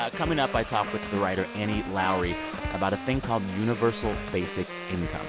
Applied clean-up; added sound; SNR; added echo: none; Domestic sounds, home sounds + Wind instrument, woodwind instrument; 8 dB; none.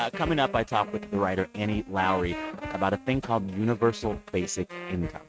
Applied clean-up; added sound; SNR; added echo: neural mask model RNNoise.